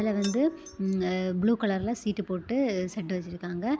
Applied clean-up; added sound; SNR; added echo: none; Keys jangling; 19 dB; none.